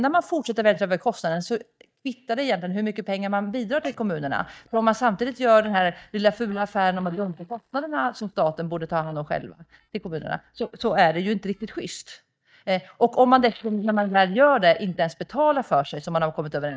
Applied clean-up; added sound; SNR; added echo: neural mask model DeepFilterNet 3.